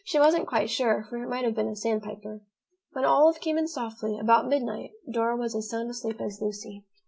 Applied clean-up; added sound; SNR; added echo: none; none; none; none.